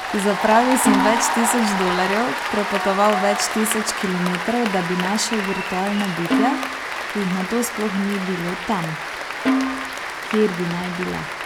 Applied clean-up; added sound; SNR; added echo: none; Applause / Cheering + Snare drum; 2 dB; none.